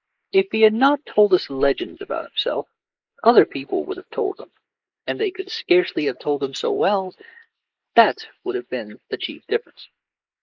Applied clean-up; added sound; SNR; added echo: neural mask model Resemble Enhance denoiser.